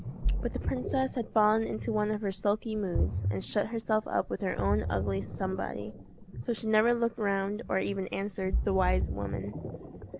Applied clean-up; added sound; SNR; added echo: none; Ocean; 4 dB; none.